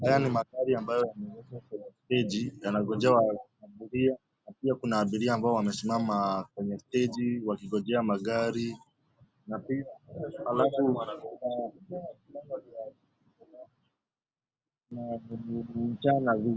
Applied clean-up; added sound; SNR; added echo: none; none; none; none.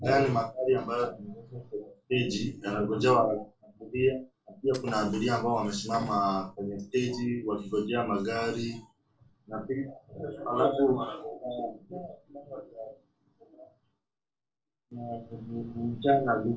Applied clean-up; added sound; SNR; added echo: neural separator model SepFormer DNS4.